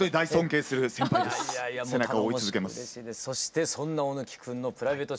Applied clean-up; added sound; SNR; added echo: none; none; none; none.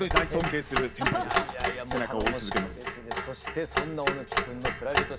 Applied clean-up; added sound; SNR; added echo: none; Clock; -2 dB; none.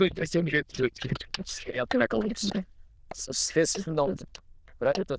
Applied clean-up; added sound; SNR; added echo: neural diffusion model UNIVERSE++.